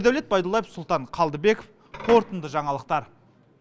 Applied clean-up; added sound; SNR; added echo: none; none; none; none.